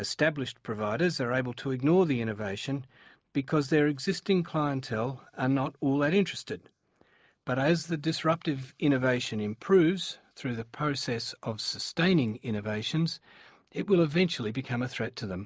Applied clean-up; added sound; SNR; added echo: neural mask model Resemble Enhance denoiser.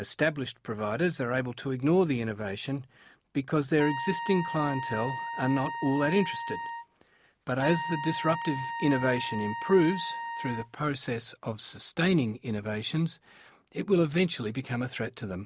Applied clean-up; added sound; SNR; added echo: none; Trumpet; 7 dB; none.